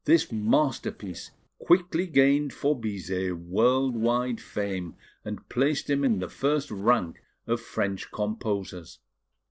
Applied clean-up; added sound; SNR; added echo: neural separator model SepFormer DNS4.